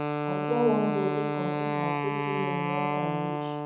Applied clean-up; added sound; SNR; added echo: none; Wind instrument, woodwind instrument; -2 dB; reverberation time 0.6 s.